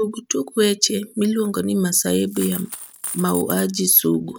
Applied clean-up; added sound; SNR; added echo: none; Coin (dropping); 13 dB; none.